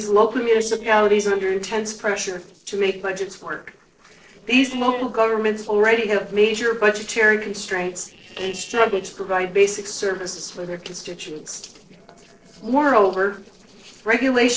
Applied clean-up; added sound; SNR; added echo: neural separator model SepFormer DNS4.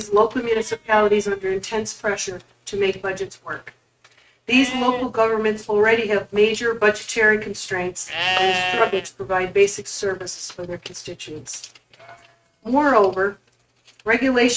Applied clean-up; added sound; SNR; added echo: neural mask model RNNoise.